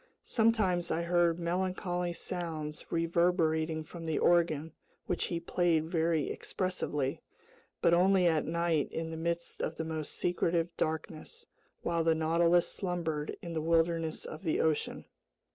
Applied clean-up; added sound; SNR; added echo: none; none; none; none.